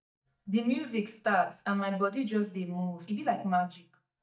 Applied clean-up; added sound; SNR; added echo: neural mask model DeepFilterNet 3.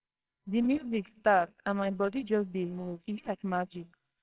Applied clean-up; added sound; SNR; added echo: neural separator model SepFormer WHAMR!.